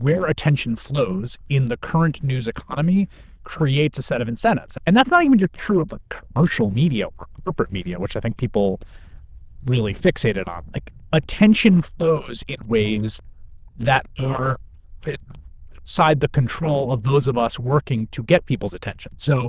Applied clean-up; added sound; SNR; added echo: neural diffusion model UNIVERSE++.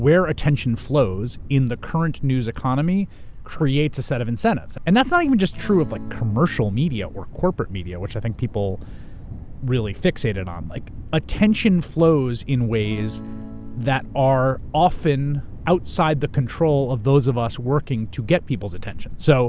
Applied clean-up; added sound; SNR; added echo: none; Acoustic guitar / Strum + Thunder; 11 dB; none.